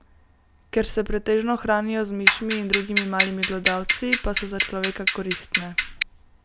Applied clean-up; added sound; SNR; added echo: none; Clock; -1 dB; none.